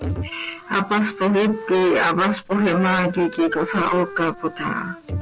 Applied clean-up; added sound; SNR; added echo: none; Wind instrument, woodwind instrument; 15 dB; none.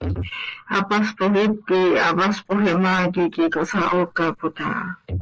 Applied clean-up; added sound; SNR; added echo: neural mask model Resemble Enhance denoiser.